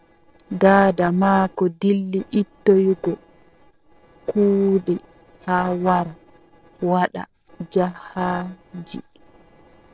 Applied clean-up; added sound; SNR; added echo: neural separator model SepFormer DNS4.